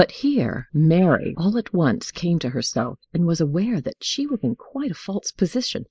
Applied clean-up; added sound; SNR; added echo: neural mask model Resemble Enhance denoiser.